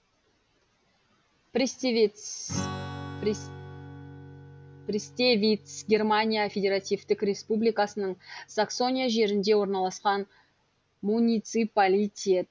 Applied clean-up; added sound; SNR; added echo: none; Strum; 17 dB; none.